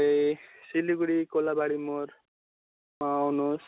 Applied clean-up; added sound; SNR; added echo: none; none; none; none.